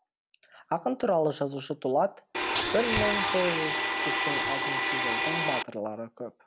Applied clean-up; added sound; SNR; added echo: none; Domestic sounds, home sounds; -3 dB; none.